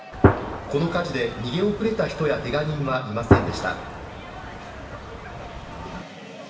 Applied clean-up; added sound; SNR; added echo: none; Gunshot, gunfire; -1 dB; reverberation time 1.1 s.